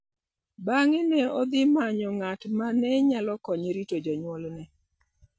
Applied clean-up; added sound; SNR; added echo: none; none; none; none.